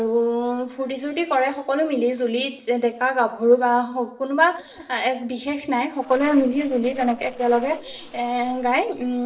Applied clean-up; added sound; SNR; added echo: neural separator model SepFormer DNS4.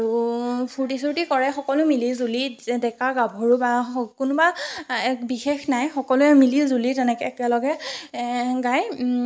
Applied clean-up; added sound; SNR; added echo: none; none; none; none.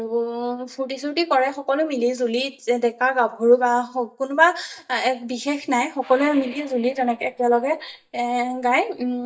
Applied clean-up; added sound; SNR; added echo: neural mask model DeepFilterNet 3.